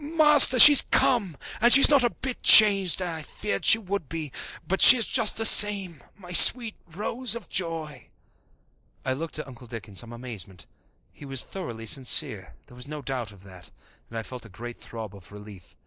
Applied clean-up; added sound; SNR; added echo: none; none; none; none.